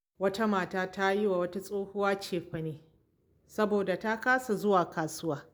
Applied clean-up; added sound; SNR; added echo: none; none; none; none.